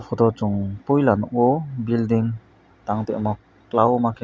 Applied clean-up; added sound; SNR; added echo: none; none; none; none.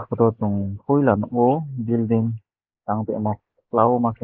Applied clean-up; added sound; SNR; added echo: neural mask model Resemble Enhance denoiser.